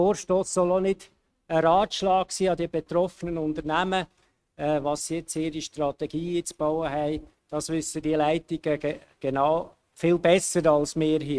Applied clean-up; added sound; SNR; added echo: neural mask model RNNoise.